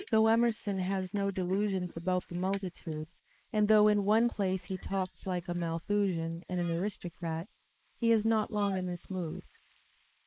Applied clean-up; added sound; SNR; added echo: neural mask model Resemble Enhance denoiser.